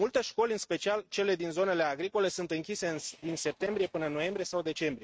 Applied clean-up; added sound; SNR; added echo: neural mask model RNNoise.